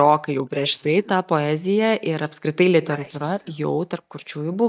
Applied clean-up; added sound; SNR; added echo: neural mask model DeepFilterNet 3.